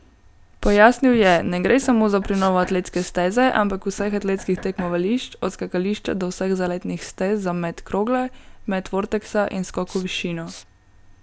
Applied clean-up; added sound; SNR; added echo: none; Knock + Respiratory sounds; 20 dB; none.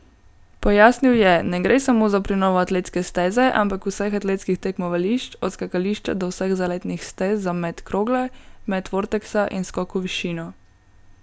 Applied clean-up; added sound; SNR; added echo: none; none; none; none.